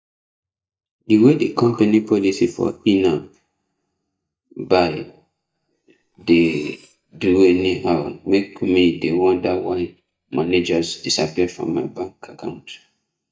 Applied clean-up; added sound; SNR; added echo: neural mask model DeepFilterNet 3.